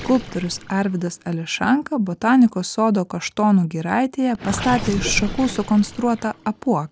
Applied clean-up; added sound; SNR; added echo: none; Gurgling; 13 dB; none.